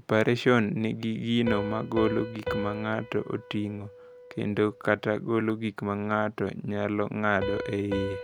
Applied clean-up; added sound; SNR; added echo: none; Piano; 10 dB; none.